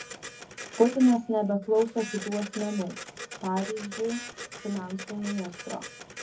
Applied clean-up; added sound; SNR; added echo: none; Printer; 13 dB; reverberation time 0.3 s.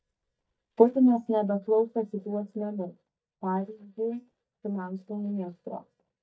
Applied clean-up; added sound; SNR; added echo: neural mask model DeepFilterNet 3.